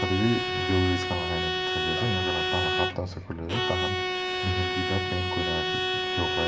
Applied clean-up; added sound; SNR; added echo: none; Bowed string instrument; -2 dB; reverberation time 0.6 s.